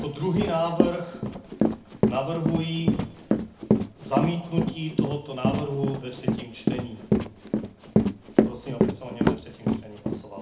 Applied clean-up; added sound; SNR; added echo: none; Run; -5 dB; reverberation time 0.4 s.